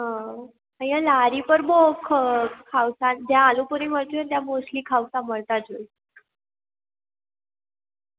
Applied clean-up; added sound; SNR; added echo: none; none; none; none.